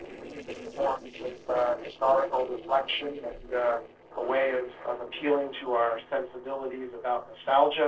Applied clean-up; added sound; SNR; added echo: neural separator model SepFormer DNS4.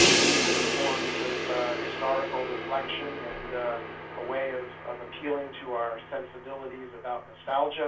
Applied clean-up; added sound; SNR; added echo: none; Crash cymbal; -2 dB; reverberation time 0.3 s.